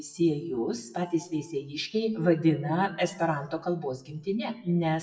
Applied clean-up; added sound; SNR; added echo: classical method WPE with log-MMSE.